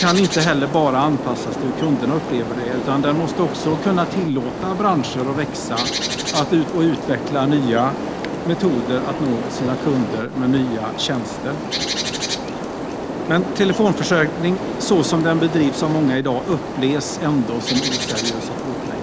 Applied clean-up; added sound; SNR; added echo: none; Bird; 5 dB; none.